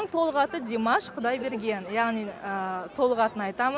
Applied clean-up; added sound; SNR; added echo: none; none; none; none.